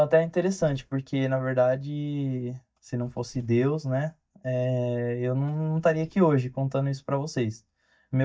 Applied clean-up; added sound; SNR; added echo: neural mask model DeepFilterNet 3.